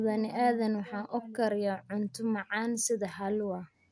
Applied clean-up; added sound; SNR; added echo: none; none; none; none.